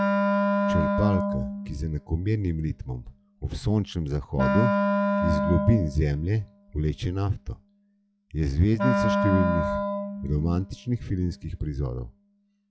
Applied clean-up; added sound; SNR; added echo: classical method log-MMSE.